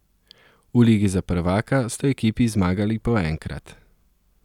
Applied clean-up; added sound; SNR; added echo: none; none; none; none.